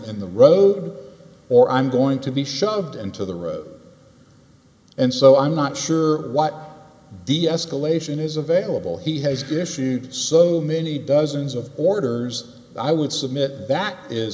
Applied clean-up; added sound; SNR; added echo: none; none; none; none.